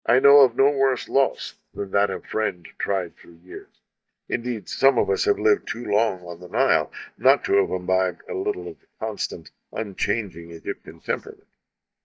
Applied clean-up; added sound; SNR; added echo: neural mask model DeepFilterNet 3.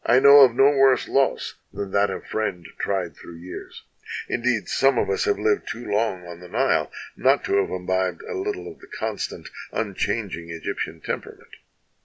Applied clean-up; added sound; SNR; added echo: none; none; none; none.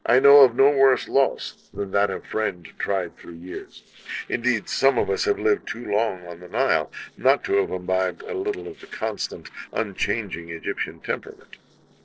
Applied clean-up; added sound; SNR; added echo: neural separator model SepFormer DNS4.